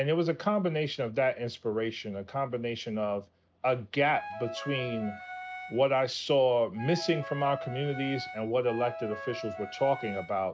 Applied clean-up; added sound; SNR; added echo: none; Wind instrument, woodwind instrument; 10 dB; none.